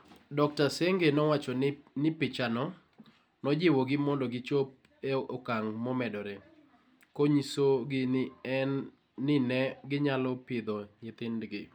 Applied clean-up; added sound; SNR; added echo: none; none; none; none.